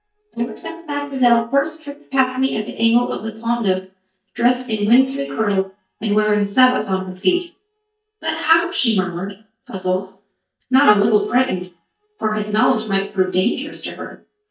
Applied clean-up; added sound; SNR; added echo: neural mask model DeepFilterNet 3.